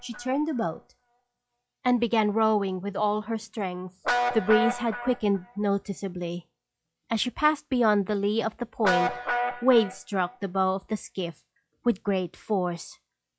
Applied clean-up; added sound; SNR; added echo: classical method log-MMSE.